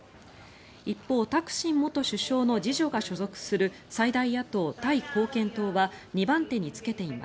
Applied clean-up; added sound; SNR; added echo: none; none; none; none.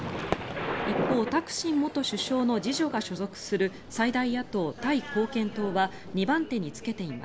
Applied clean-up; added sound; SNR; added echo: none; Thunder + Crowd / Fireworks; 8 dB; none.